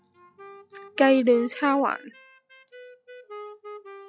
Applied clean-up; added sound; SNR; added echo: classical method log-MMSE.